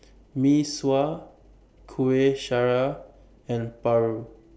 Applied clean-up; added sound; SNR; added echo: none; none; none; none.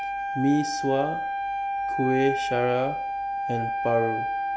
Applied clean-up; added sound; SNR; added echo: none; Wind instrument, woodwind instrument; 1 dB; none.